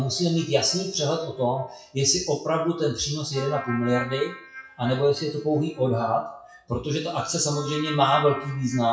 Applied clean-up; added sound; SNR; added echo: classical method WPE with log-MMSE.